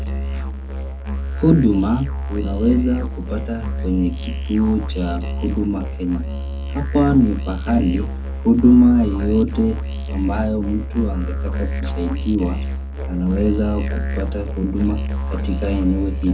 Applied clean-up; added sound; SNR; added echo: none; Musical instrument; 4 dB; reverberation time 0.3 s.